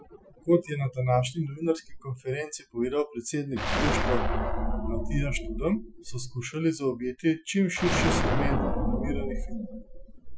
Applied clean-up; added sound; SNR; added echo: classical method Wiener filter.